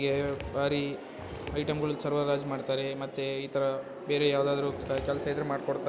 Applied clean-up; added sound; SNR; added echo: none; Walk, footsteps; 13 dB; none.